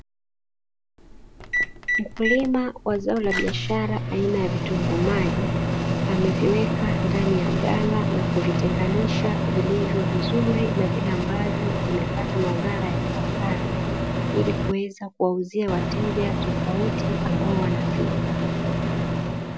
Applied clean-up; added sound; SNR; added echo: none; Microwave oven; -2 dB; none.